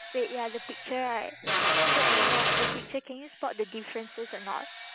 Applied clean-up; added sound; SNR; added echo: none; Drill; -5 dB; none.